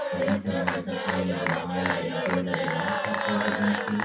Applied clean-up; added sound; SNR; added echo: none; Applause / Cheering / Clapping; -1 dB; reverberation time 0.7 s.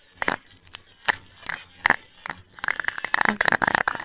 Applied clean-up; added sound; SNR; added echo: neural separator model SepFormer WHAMR!.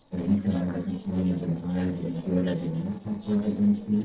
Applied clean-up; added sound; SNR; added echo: neural separator model SepFormer DNS4.